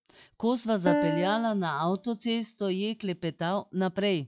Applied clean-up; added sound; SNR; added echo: classical method log-MMSE.